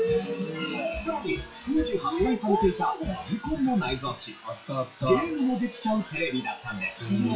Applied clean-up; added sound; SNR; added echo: classical method WPE with log-MMSE.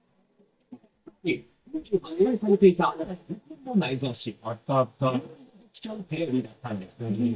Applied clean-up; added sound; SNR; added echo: neural mask model DeepFilterNet 3.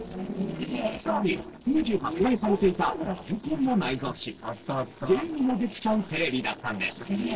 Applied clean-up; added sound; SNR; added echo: neural separator model SepFormer DNS4.